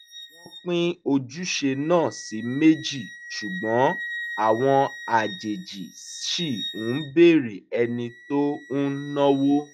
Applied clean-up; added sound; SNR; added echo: classical method log-MMSE.